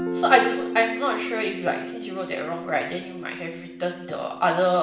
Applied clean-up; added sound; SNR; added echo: none; Guitar; 8 dB; reverberation time 0.8 s.